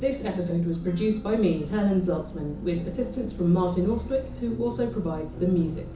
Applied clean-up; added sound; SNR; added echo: none; Motor vehicle (road); 14 dB; reverberation time 0.7 s.